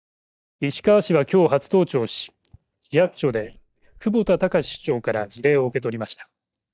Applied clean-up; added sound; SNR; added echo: neural mask model DeepFilterNet 3.